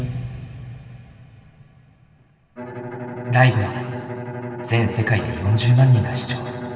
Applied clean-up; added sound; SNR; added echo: none; Bowed string instrument; 10 dB; reverberation time 2.1 s.